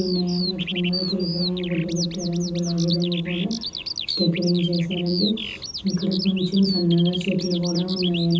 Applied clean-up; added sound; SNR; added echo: none; Bird vocalization, bird call, bird song; 8 dB; reverberation time 0.6 s.